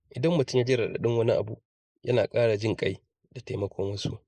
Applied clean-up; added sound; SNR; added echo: neural mask model Resemble Enhance denoiser.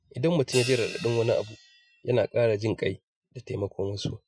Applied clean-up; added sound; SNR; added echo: classical method Wiener filter.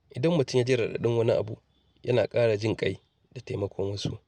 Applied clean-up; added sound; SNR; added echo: none; none; none; none.